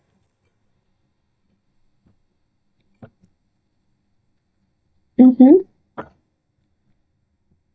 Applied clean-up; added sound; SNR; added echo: neural mask model DeepFilterNet 3.